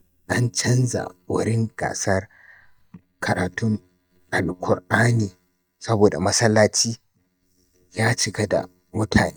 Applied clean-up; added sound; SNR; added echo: neural mask model DeepFilterNet 3.